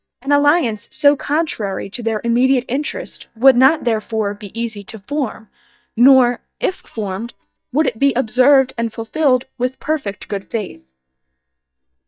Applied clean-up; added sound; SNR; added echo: neural mask model DeepFilterNet 3.